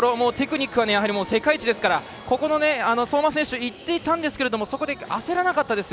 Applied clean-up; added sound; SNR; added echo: none; none; none; none.